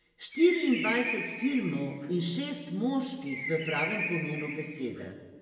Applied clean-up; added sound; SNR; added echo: none; Bird; 6 dB; reverberation time 1.5 s.